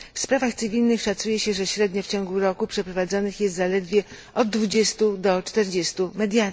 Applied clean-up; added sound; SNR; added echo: none; none; none; none.